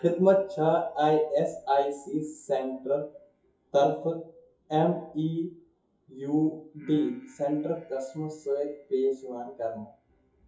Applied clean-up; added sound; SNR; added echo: classical method WPE with log-MMSE.